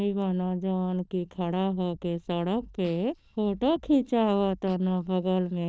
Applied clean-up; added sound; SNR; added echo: neural diffusion model UNIVERSE++.